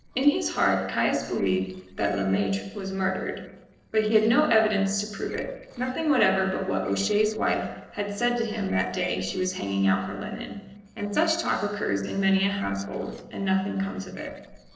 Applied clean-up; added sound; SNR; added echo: neural separator model SepFormer DNS4.